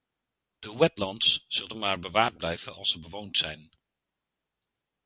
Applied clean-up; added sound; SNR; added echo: none; none; none; none.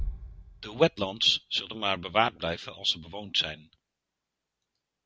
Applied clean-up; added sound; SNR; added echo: none; Bass drum; 14 dB; none.